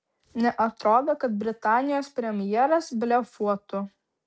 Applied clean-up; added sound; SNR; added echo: none; none; none; none.